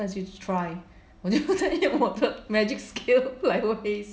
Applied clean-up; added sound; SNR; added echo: none; none; none; none.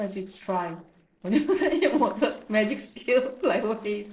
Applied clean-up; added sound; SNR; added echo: neural separator model SepFormer DNS4.